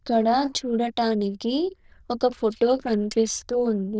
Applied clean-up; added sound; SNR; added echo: neural diffusion model UNIVERSE++.